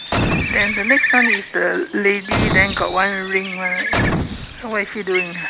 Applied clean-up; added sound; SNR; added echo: none; Boom + Bird; 0 dB; none.